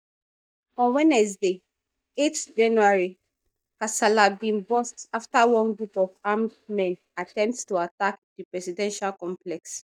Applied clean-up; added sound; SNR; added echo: neural mask model DeepFilterNet 3.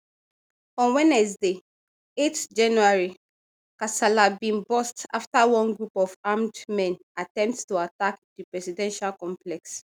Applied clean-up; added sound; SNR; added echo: none; none; none; none.